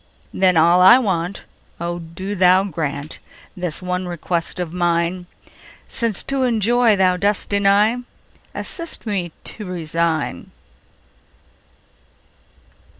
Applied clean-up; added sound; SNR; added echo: none; Tambourine; 14 dB; none.